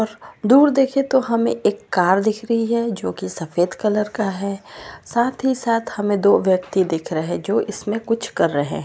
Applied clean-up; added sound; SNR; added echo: none; none; none; none.